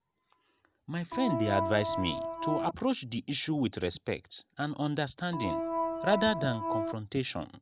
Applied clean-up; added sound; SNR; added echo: none; Organ; 0 dB; none.